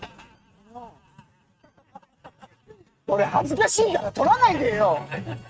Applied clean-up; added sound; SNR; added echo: neural mask model RNNoise.